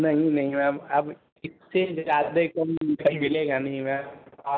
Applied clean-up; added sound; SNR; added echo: none; none; none; none.